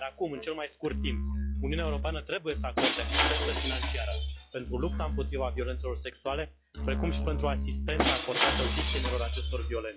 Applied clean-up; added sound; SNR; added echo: classical method log-MMSE.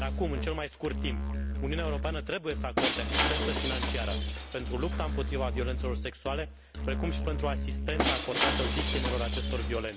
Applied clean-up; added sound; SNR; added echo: none; Shatter + Musical instrument; -4 dB; none.